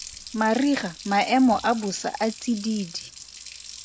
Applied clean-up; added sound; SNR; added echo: none; Water tap, faucet; 16 dB; none.